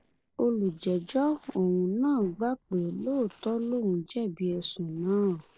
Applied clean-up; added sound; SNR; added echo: neural separator model SepFormer DNS4.